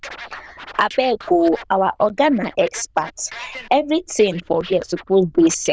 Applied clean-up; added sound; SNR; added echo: neural diffusion model UNIVERSE++.